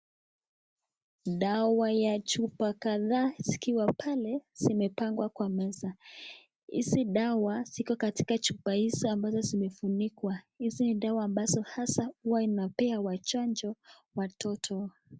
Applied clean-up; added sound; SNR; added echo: none; none; none; none.